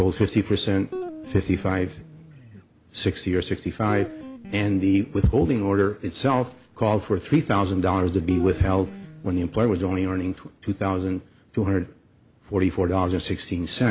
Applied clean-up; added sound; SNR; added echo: none; Guitar; 14 dB; none.